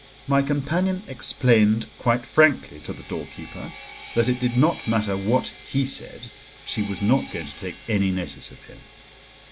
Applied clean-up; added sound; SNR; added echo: none; Sawing; 19 dB; none.